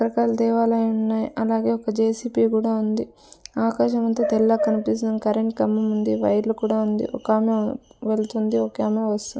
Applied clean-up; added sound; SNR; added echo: none; none; none; none.